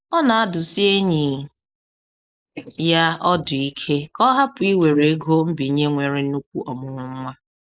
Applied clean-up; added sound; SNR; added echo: neural mask model Resemble Enhance denoiser.